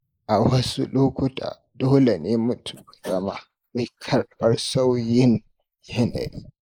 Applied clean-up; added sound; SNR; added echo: neural mask model Resemble Enhance denoiser.